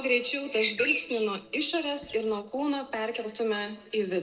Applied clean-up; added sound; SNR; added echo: neural separator model SepFormer DNS4.